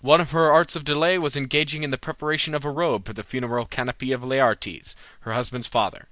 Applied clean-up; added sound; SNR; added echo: none; none; none; none.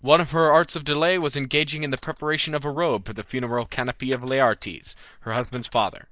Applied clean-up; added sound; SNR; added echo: neural mask model Resemble Enhance denoiser.